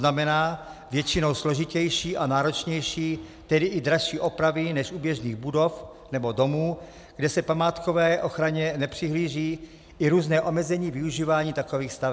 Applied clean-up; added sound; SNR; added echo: none; none; none; none.